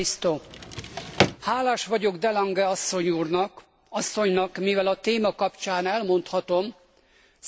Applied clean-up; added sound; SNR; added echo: none; Drawer open or close; 2 dB; none.